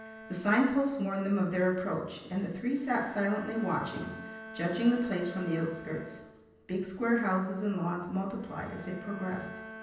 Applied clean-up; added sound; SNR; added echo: none; Bowed string instrument; 16 dB; reverberation time 0.9 s.